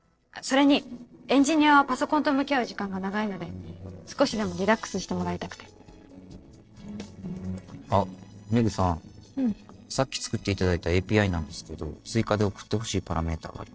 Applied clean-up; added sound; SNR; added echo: neural separator model SepFormer DNS4.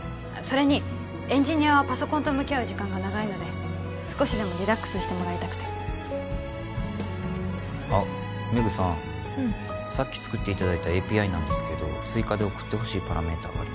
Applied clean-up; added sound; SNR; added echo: none; none; none; none.